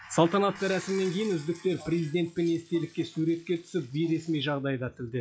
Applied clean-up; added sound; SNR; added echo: classical method log-MMSE.